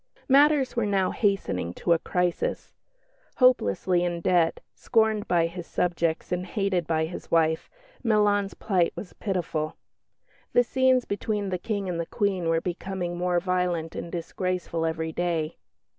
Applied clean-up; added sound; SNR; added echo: none; none; none; none.